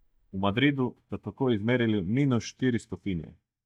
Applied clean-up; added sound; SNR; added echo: neural mask model DeepFilterNet 3.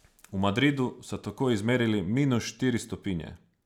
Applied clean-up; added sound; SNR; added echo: none; none; none; none.